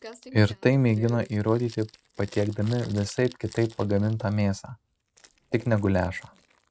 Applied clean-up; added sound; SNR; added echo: neural mask model RNNoise.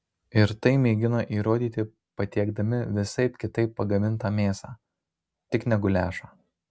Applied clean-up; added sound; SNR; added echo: none; none; none; none.